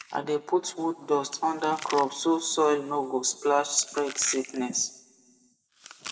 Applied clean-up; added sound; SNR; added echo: none; Chewing, mastication; 18 dB; reverberation time 0.7 s.